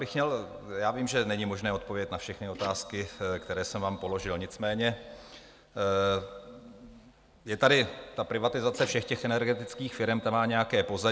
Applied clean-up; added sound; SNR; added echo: none; Printer; 17 dB; none.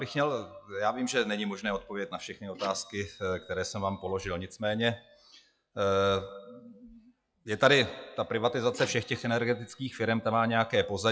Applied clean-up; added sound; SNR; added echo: classical method log-MMSE.